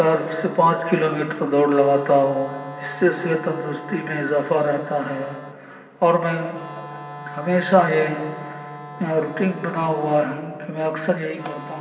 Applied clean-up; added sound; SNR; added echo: none; Wind instrument, woodwind instrument; 16 dB; reverberation time 2.3 s.